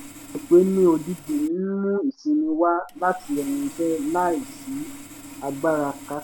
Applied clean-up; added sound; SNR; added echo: none; Sawing; 17 dB; none.